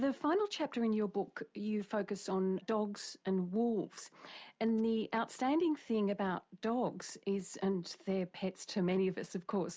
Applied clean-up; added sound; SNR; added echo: none; none; none; none.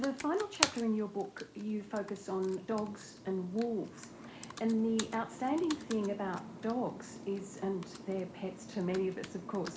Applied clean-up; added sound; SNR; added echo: none; Computer keyboard; 9 dB; reverberation time 0.4 s.